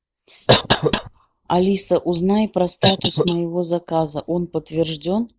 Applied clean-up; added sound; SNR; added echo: neural mask model Resemble Enhance denoiser.